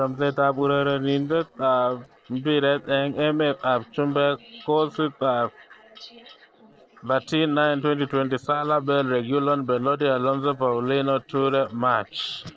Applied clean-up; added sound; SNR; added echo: neural separator model SepFormer DNS4.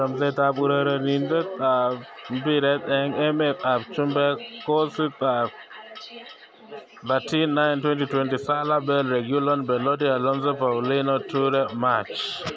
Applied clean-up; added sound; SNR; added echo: none; none; none; none.